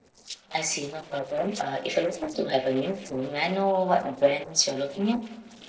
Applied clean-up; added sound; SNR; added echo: neural separator model SepFormer DNS4.